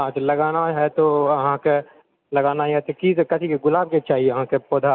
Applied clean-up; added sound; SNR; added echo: none; none; none; none.